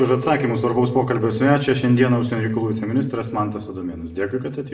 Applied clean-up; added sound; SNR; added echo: none; Chink, clink; 15 dB; reverberation time 0.7 s.